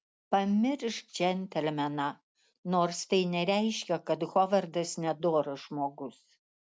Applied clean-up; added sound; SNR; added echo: none; none; none; none.